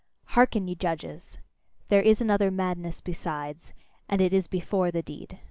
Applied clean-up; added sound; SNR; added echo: none; none; none; none.